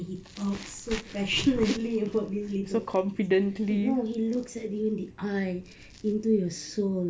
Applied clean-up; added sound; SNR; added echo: none; none; none; none.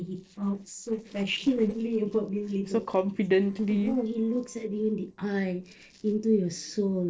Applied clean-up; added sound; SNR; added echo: neural separator model SepFormer DNS4.